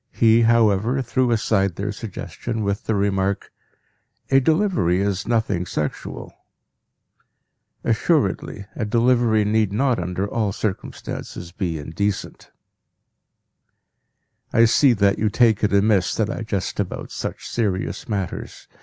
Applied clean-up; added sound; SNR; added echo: none; none; none; none.